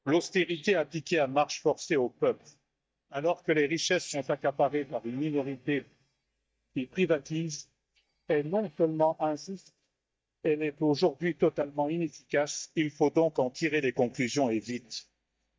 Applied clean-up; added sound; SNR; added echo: neural mask model DeepFilterNet 3.